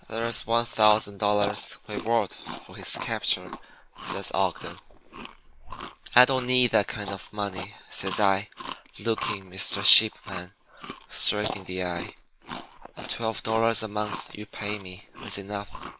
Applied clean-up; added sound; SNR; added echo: neural mask model Resemble Enhance denoiser.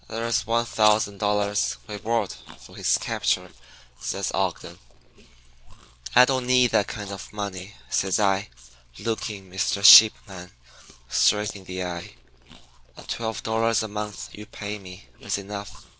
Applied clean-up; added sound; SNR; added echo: neural separator model SepFormer DNS4.